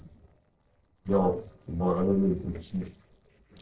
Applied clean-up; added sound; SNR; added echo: neural separator model SepFormer DNS4.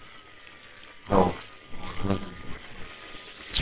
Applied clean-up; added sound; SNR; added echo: neural separator model SepFormer WHAMR!.